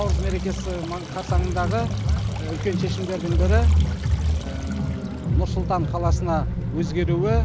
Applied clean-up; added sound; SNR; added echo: none; Stream; 18 dB; none.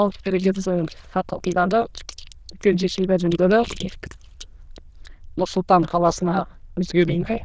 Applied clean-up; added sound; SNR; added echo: neural diffusion model UNIVERSE++.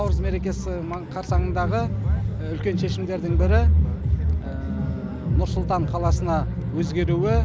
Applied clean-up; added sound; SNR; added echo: none; none; none; none.